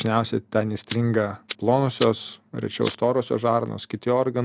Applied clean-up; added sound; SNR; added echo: none; Fire; 17 dB; none.